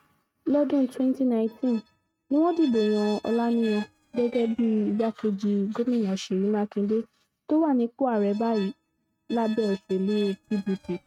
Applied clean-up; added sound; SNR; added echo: neural mask model RNNoise.